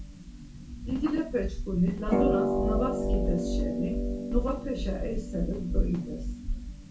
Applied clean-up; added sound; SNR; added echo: none; Harp; -3 dB; reverberation time 0.3 s.